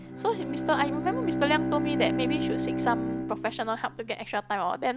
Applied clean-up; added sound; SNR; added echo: none; Bowed string instrument; 1 dB; none.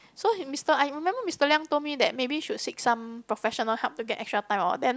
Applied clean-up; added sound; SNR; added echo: none; none; none; none.